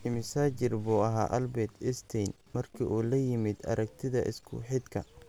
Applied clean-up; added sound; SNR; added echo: none; none; none; none.